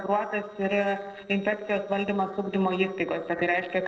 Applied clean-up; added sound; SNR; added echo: neural separator model SepFormer DNS4.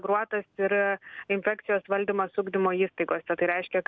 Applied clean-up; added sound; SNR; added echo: none; none; none; none.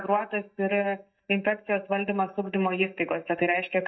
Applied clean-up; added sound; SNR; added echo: neural mask model DeepFilterNet 3.